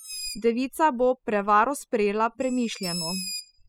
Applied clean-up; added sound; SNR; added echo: classical method spectral subtraction.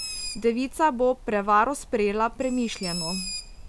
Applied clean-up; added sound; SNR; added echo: none; Bird; 11 dB; none.